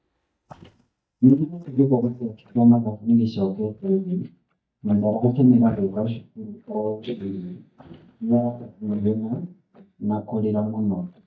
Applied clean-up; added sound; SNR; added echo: neural mask model DeepFilterNet 3.